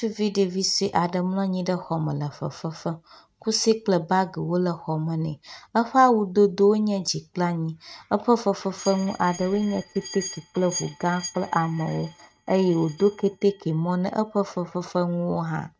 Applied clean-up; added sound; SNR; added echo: neural mask model RNNoise.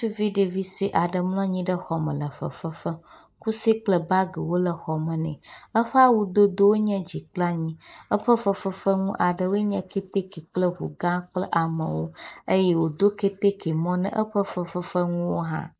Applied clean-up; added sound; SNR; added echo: neural mask model Resemble Enhance denoiser.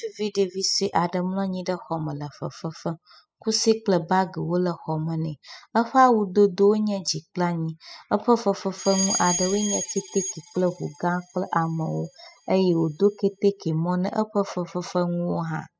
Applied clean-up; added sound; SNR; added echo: classical method spectral subtraction.